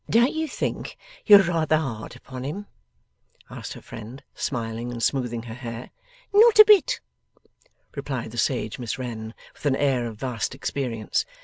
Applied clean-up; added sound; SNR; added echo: none; none; none; none.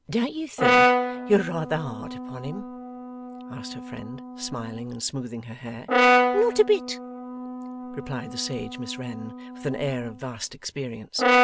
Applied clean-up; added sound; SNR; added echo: none; Brass instrument; -3 dB; none.